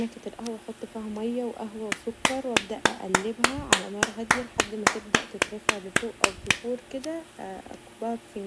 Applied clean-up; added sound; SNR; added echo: none; Clapping; -5 dB; none.